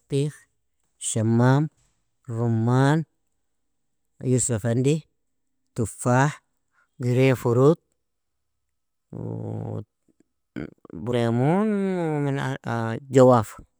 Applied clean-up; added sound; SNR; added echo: none; none; none; none.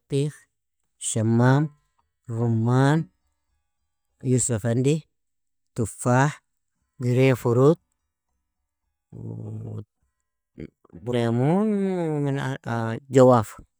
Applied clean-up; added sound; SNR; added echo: neural mask model DeepFilterNet 3.